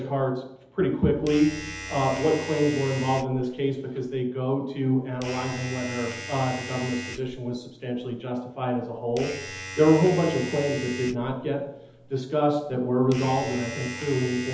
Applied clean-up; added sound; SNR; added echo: none; Domestic sounds, home sounds; 13 dB; reverberation time 0.8 s.